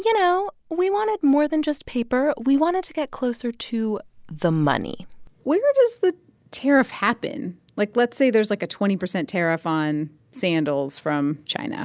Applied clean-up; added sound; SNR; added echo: none; none; none; none.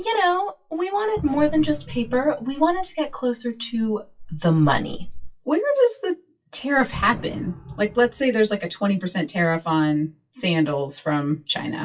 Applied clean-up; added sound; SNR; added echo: classical method WPE with log-MMSE.